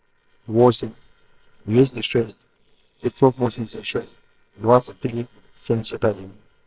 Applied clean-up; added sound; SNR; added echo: neural separator model SepFormer WHAMR!.